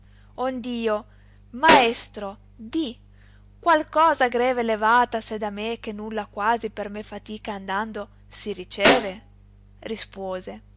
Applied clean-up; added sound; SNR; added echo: none; Snare drum; 0 dB; none.